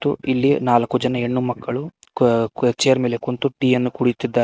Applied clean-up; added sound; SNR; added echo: none; none; none; none.